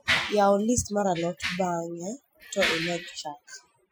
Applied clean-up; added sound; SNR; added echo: classical method Wiener filter.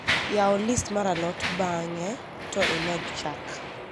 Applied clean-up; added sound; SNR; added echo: none; Mechanisms; 3 dB; none.